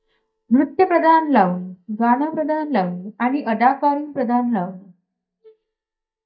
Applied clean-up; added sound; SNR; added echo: neural mask model DeepFilterNet 3.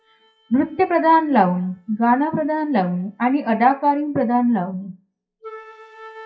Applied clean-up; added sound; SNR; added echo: classical method WPE with log-MMSE.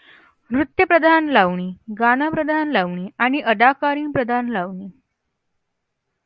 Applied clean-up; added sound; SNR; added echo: none; none; none; none.